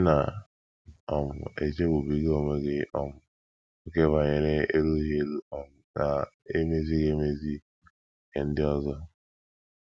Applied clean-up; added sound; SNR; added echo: none; none; none; none.